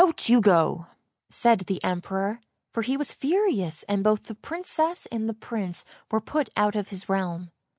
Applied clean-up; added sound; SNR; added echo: none; none; none; none.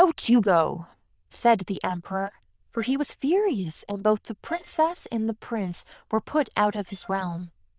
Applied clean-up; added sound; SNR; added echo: neural diffusion model UNIVERSE++.